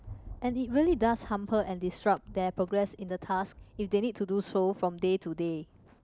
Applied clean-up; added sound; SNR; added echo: none; Thunder; 19 dB; none.